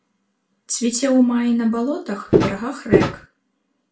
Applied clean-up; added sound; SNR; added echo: none; Walk, footsteps; -5 dB; reverberation time 0.3 s.